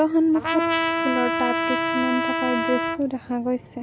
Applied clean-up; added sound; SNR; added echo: none; Trumpet; 0 dB; none.